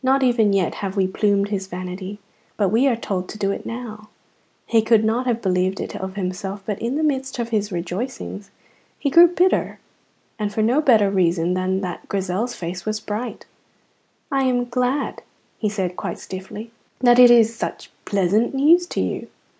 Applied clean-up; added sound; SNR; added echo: none; none; none; none.